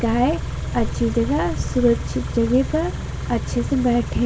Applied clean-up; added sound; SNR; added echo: none; Idling / Car; 5 dB; none.